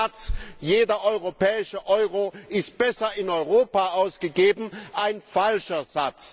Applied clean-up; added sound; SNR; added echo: none; none; none; none.